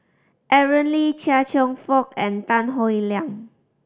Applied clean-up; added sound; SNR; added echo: none; none; none; none.